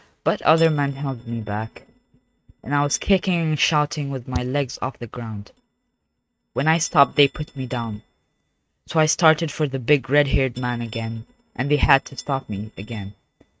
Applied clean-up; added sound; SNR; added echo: neural mask model RNNoise.